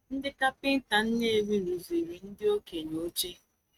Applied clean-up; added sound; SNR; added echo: neural mask model RNNoise.